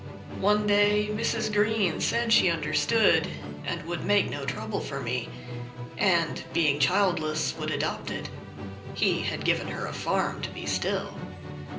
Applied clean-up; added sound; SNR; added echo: none; Musical instrument; 9 dB; reverberation time 0.5 s.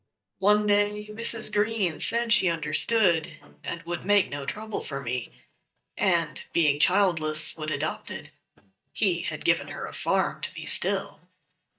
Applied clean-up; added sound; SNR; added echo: neural mask model DeepFilterNet 3.